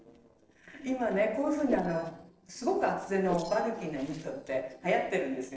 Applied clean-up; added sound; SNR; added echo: neural separator model SepFormer DNS4.